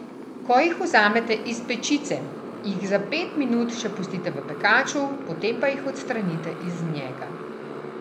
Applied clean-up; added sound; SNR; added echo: none; Motorcycle; 10 dB; none.